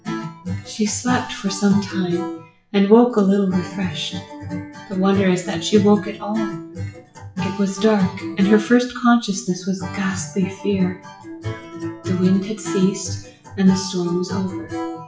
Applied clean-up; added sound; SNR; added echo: classical method WPE with log-MMSE.